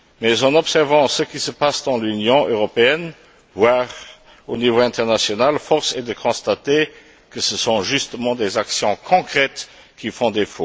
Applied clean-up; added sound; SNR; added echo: none; none; none; none.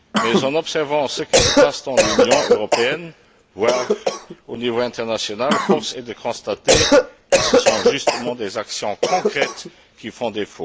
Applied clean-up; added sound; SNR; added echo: none; Cough; -4 dB; none.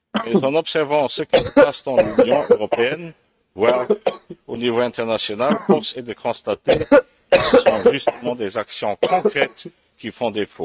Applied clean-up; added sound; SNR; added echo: neural mask model RNNoise.